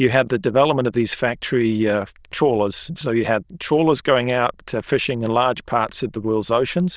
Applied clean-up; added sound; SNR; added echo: neural diffusion model UNIVERSE++.